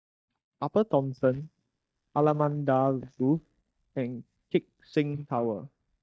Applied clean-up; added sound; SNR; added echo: neural mask model DeepFilterNet 3.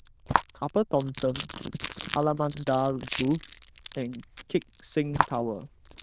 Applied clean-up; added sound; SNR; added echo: neural diffusion model UNIVERSE++.